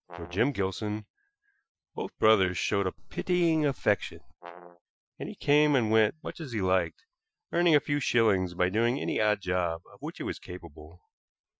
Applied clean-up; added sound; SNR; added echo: classical method Wiener filter.